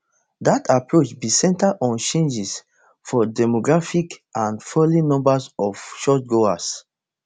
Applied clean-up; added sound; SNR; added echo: none; none; none; none.